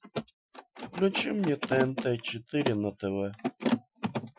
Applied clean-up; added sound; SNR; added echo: classical method Wiener filter.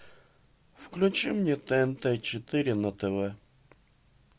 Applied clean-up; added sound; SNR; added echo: none; none; none; none.